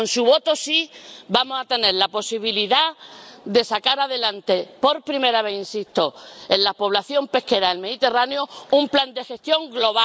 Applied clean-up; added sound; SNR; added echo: none; none; none; none.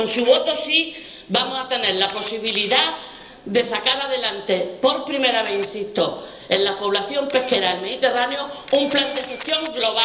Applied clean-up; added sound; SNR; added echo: none; Camera; 17 dB; reverberation time 1.4 s.